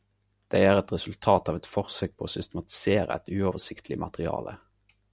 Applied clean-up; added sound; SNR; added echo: none; none; none; none.